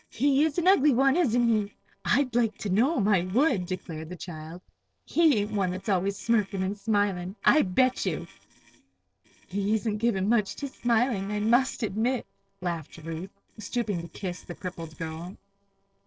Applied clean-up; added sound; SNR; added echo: neural separator model SepFormer DNS4.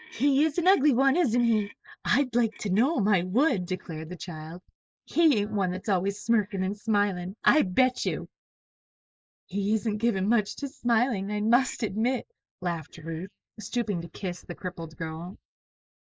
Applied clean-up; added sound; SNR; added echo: neural mask model Resemble Enhance denoiser.